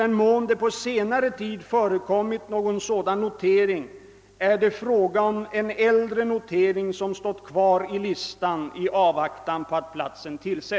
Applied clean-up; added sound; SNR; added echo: none; none; none; none.